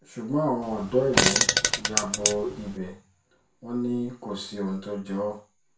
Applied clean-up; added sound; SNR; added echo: none; Fart; -4 dB; reverberation time 0.3 s.